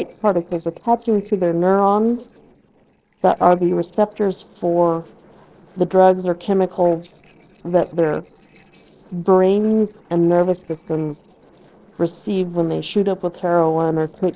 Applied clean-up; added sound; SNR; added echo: neural separator model SepFormer DNS4.